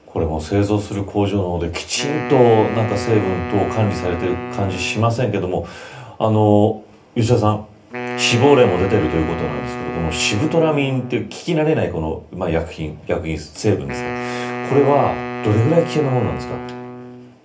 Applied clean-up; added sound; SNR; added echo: none; Wind instrument, woodwind instrument; 10 dB; reverberation time 0.3 s.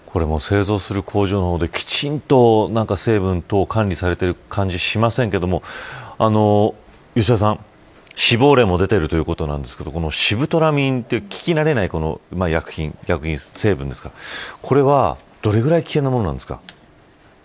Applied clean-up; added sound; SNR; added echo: none; none; none; none.